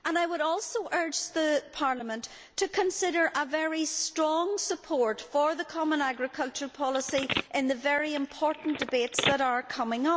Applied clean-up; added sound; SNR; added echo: none; Telephone; 8 dB; none.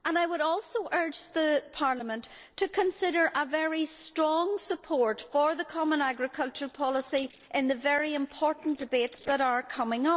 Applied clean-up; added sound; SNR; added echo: neural separator model SepFormer DNS4.